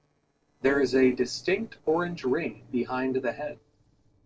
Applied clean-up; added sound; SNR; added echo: neural separator model SepFormer DNS4.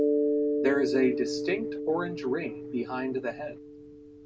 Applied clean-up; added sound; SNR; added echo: none; Mallet percussion; 0 dB; none.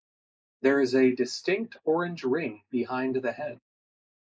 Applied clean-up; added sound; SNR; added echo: neural mask model Resemble Enhance denoiser.